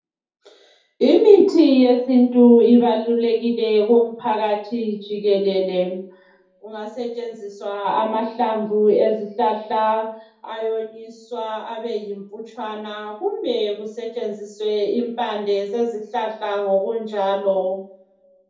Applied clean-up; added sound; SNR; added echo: none; none; none; reverberation time 0.6 s.